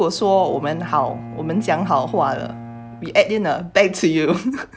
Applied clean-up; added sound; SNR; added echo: none; Bowed string instrument; 15 dB; none.